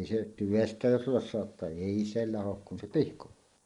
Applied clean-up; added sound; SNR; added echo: neural mask model Resemble Enhance denoiser.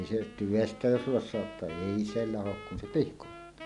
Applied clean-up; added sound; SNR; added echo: none; Wind instrument, woodwind instrument; 15 dB; none.